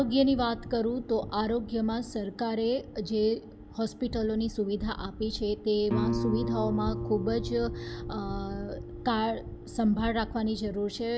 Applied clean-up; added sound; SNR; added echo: none; Guitar; 10 dB; none.